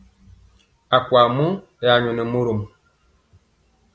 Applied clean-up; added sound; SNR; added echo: none; none; none; none.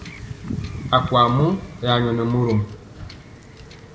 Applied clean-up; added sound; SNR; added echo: none; Wind / Ocean / Boat, Water vehicle; 12 dB; reverberation time 1.5 s.